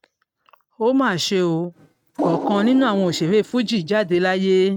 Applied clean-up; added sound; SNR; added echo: neural mask model RNNoise.